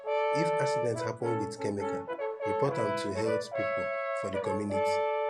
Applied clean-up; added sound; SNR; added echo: none; Brass instrument; -4 dB; none.